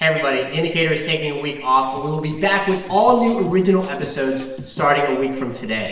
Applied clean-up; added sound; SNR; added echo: none; Drum kit; 20 dB; reverberation time 1.0 s.